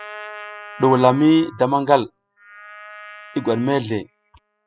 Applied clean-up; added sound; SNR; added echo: classical method spectral subtraction.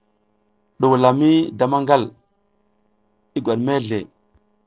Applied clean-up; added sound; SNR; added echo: neural separator model SepFormer DNS4.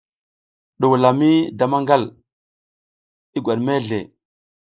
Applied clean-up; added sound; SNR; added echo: neural mask model Resemble Enhance denoiser.